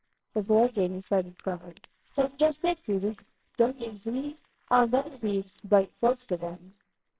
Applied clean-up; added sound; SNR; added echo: neural separator model SepFormer WHAMR!.